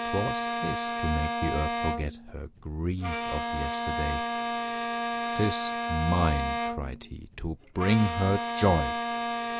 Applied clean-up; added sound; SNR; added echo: none; Bowed string instrument; 1 dB; none.